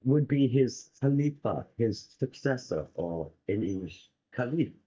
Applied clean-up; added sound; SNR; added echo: neural mask model DeepFilterNet 3.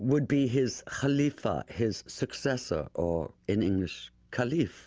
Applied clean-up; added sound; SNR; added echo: none; none; none; none.